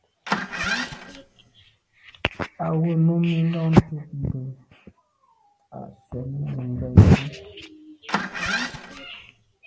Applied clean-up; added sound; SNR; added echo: none; Engine starting; 5 dB; none.